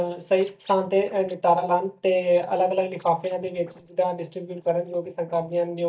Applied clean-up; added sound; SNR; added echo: neural mask model DeepFilterNet 3.